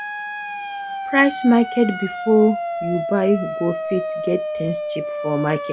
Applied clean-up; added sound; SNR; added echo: none; Siren; 6 dB; none.